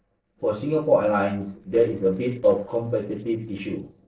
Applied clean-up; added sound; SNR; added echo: neural separator model SepFormer DNS4.